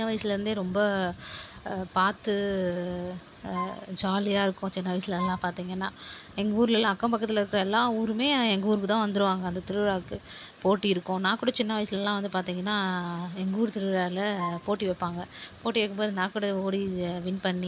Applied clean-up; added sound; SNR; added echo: none; Wind instrument, woodwind instrument; 10 dB; none.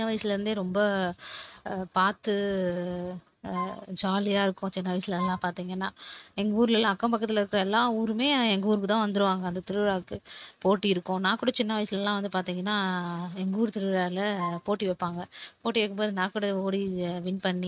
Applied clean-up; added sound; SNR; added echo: neural mask model RNNoise.